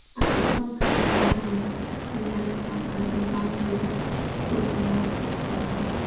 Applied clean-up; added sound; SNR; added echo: none; Fire; -3 dB; reverberation time 1.1 s.